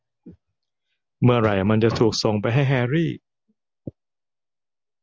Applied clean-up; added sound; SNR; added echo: none; none; none; none.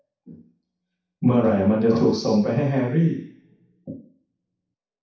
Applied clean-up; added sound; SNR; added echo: none; none; none; reverberation time 0.6 s.